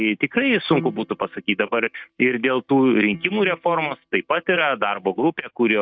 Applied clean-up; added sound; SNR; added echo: neural mask model DeepFilterNet 3.